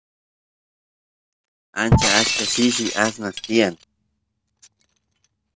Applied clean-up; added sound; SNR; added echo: none; Shatter; -1 dB; none.